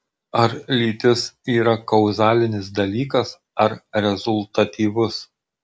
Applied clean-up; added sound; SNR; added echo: none; none; none; none.